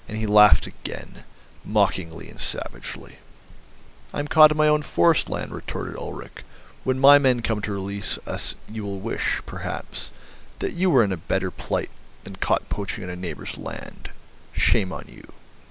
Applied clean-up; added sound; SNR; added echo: none; none; none; none.